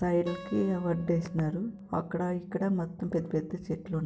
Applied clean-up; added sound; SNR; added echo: none; Acoustic guitar; 20 dB; none.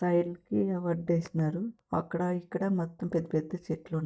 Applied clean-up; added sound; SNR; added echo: neural mask model DeepFilterNet 3.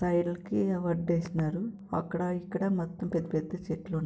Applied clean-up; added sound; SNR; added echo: none; none; none; none.